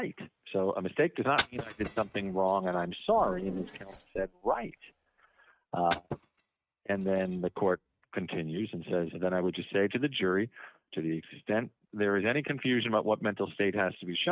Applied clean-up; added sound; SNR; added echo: neural mask model RNNoise.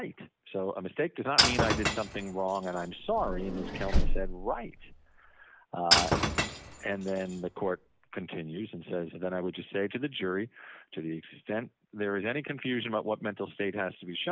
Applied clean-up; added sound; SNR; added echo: none; Vehicle + Shatter / Crushing; -4 dB; none.